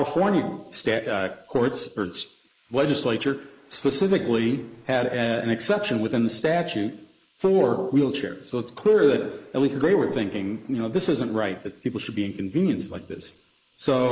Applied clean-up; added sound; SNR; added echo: neural mask model Resemble Enhance denoiser.